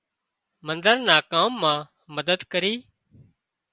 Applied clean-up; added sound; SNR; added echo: none; none; none; none.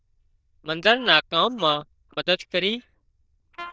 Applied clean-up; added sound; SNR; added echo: neural diffusion model UNIVERSE++.